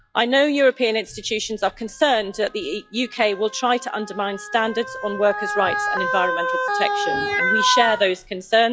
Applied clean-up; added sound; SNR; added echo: classical method log-MMSE.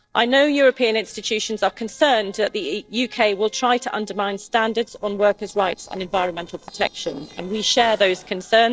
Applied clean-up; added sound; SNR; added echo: neural separator model SepFormer DNS4.